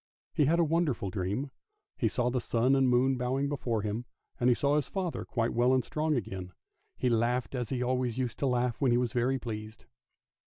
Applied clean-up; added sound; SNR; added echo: none; none; none; none.